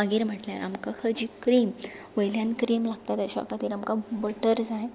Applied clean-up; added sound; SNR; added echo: none; none; none; none.